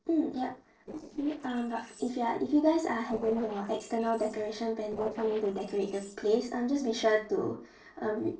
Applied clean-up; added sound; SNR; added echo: neural separator model SepFormer DNS4.